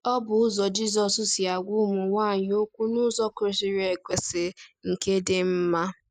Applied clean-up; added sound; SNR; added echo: neural mask model Resemble Enhance denoiser.